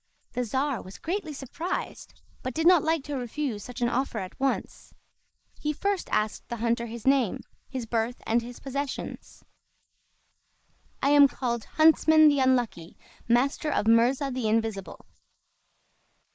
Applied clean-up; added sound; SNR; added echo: neural mask model Resemble Enhance denoiser.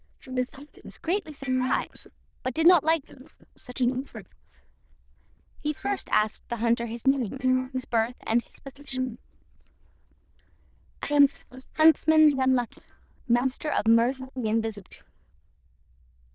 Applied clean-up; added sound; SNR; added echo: neural diffusion model UNIVERSE++.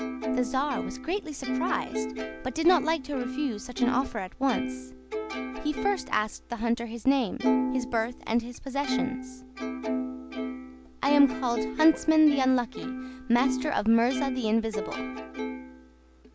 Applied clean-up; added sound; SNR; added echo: none; Plucked string instrument; 5 dB; none.